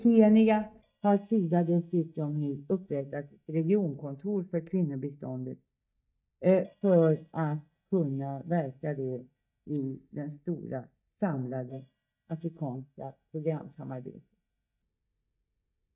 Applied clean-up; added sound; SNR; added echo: neural mask model DeepFilterNet 3.